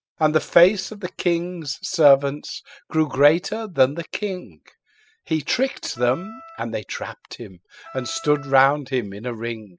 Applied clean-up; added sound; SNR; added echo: classical method spectral subtraction.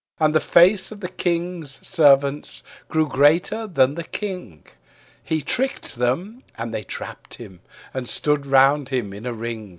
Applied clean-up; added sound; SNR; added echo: none; none; none; none.